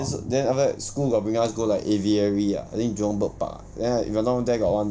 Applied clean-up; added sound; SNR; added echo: none; Microwave oven; 20 dB; none.